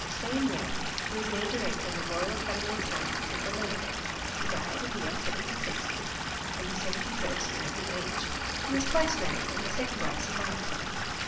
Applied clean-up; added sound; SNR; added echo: none; Stream / Liquid; -2 dB; reverberation time 0.9 s.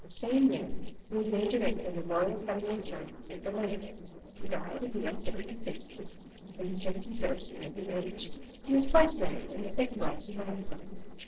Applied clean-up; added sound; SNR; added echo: neural separator model SepFormer DNS4.